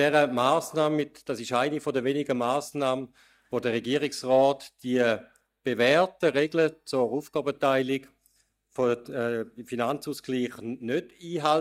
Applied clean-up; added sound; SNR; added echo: neural mask model DeepFilterNet 3.